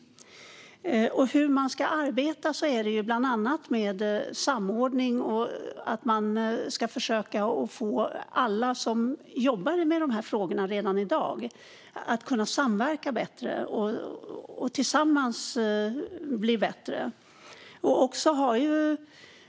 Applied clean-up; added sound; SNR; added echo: none; none; none; none.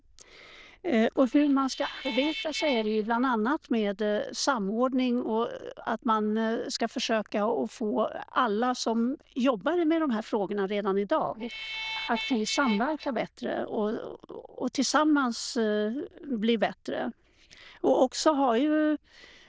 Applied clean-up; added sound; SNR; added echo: neural diffusion model UNIVERSE++.